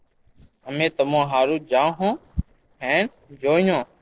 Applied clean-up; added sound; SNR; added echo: neural separator model SepFormer DNS4.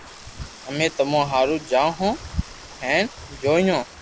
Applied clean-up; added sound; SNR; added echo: none; Sink (filling or washing) + Stream; 18 dB; none.